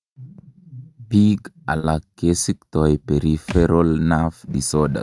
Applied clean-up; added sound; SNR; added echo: neural mask model RNNoise.